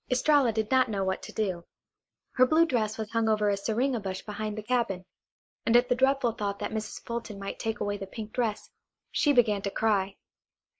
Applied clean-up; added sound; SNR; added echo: neural mask model Resemble Enhance denoiser.